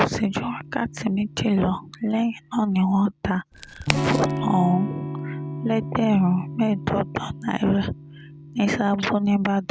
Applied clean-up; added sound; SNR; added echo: none; Crack + Electric guitar / Strum; 9 dB; none.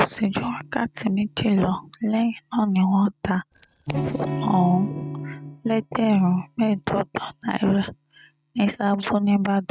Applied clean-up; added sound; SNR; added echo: neural mask model RNNoise.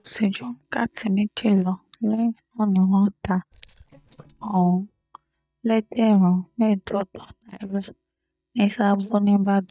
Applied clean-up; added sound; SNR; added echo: neural mask model DeepFilterNet 3.